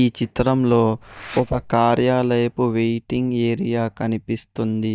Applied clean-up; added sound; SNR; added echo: neural mask model DeepFilterNet 3.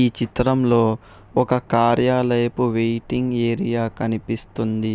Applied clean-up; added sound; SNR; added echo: none; none; none; none.